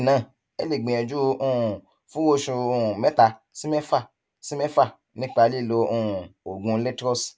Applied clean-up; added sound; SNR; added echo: none; none; none; none.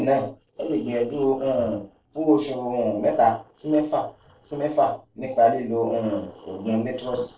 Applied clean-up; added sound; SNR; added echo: neural separator model SepFormer DNS4.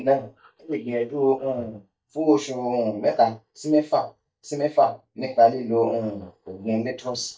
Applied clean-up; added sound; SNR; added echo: neural mask model DeepFilterNet 3.